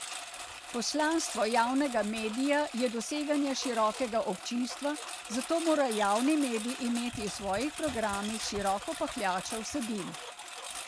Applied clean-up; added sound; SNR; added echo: none; Engine; 10 dB; none.